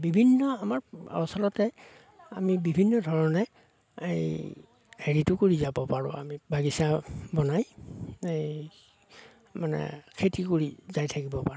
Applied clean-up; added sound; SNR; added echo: none; none; none; none.